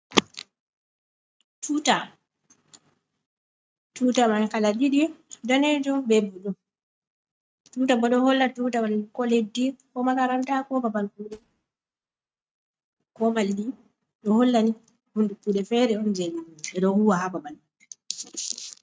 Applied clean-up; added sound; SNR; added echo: neural mask model RNNoise.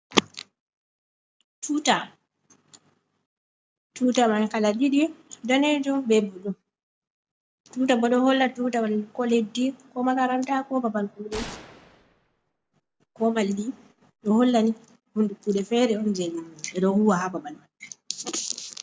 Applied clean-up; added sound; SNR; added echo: none; Gunshot, gunfire; 19 dB; none.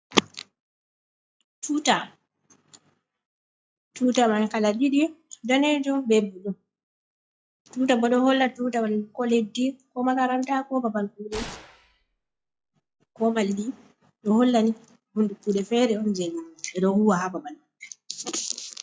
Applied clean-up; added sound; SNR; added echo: classical method log-MMSE.